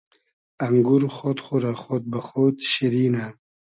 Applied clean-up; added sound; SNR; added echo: none; none; none; none.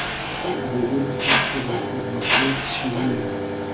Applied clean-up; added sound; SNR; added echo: none; Mechanisms; -4 dB; reverberation time 0.3 s.